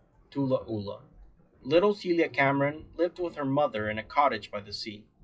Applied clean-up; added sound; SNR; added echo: classical method WPE with log-MMSE.